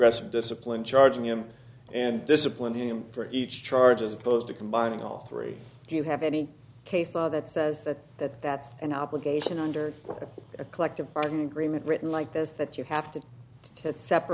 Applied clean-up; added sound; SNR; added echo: none; none; none; none.